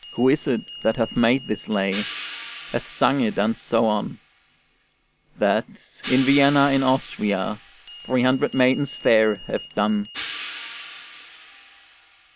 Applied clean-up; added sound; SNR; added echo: none; Bell + Hi-hat; 10 dB; none.